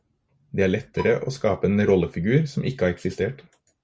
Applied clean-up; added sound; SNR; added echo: none; Bowed string instrument; 16 dB; none.